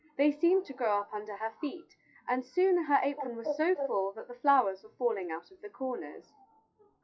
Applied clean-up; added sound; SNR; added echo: classical method WPE with log-MMSE.